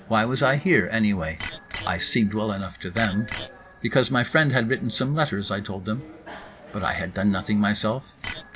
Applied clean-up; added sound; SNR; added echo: none; Bicycle bell; 16 dB; none.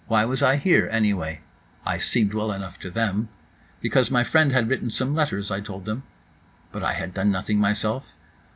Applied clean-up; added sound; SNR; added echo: none; none; none; none.